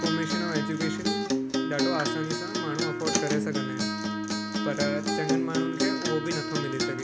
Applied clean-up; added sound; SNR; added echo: none; Acoustic guitar; -4 dB; none.